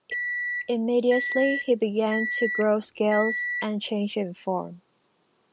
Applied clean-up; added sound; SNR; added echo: none; Microwave oven; 5 dB; none.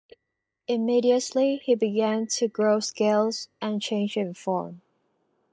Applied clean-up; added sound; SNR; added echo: neural mask model DeepFilterNet 3.